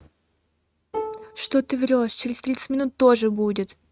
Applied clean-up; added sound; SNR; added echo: neural mask model RNNoise.